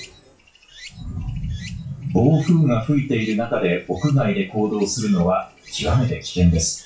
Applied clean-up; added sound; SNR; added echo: classical method WPE with log-MMSE.